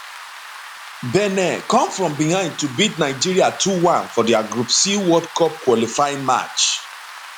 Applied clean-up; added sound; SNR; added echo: none; Rain; 16 dB; none.